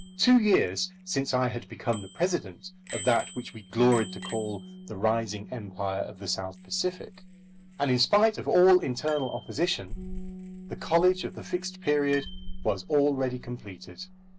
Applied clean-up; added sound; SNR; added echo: none; Bicycle bell + Bass guitar; 14 dB; none.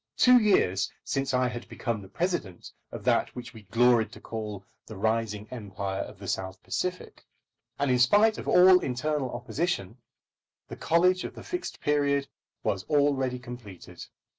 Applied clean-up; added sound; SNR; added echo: none; none; none; none.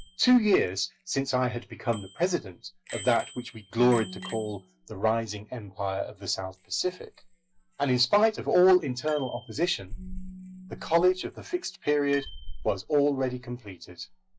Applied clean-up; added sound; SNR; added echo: classical method log-MMSE.